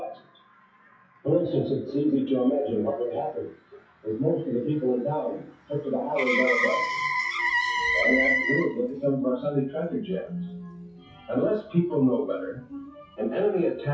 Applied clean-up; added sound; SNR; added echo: classical method WPE with log-MMSE.